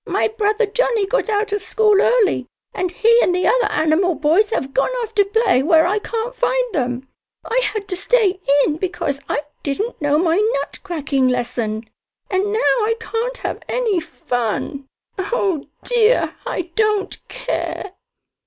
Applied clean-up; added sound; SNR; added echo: none; none; none; none.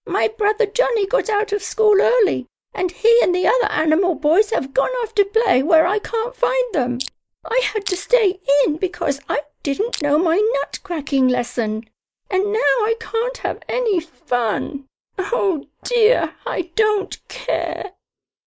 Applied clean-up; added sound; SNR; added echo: neural mask model Resemble Enhance denoiser.